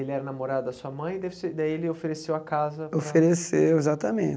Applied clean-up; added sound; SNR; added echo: none; none; none; none.